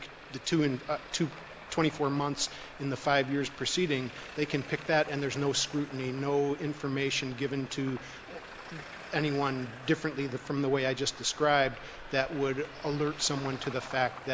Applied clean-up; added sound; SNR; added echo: none; Traffic noise, roadway noise; 15 dB; none.